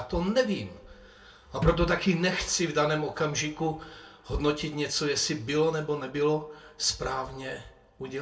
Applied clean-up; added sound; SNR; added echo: none; Snare drum; 9 dB; reverberation time 0.2 s.